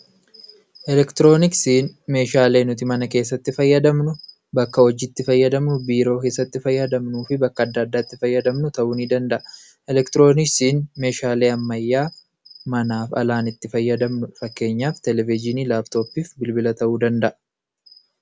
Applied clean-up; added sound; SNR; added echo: none; none; none; none.